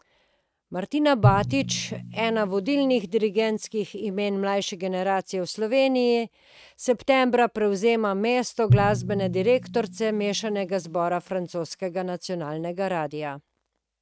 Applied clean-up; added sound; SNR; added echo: neural mask model RNNoise.